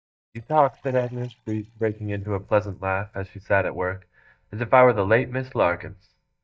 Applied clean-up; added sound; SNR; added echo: neural mask model DeepFilterNet 3.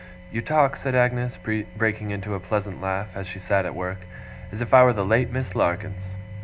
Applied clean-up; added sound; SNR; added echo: none; none; none; none.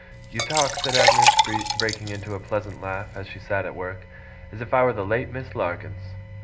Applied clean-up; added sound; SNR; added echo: none; Liquid; -4 dB; reverberation time 0.4 s.